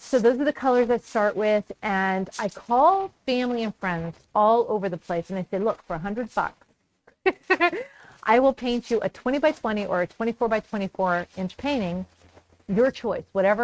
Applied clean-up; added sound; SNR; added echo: neural mask model RNNoise.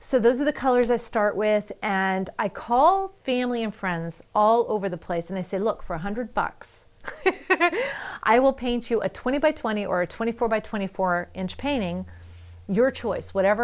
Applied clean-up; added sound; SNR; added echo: none; none; none; none.